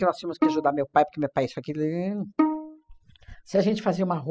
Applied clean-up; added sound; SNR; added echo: classical method spectral subtraction.